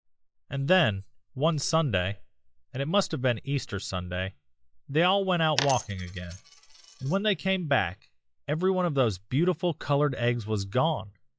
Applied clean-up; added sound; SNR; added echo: classical method log-MMSE.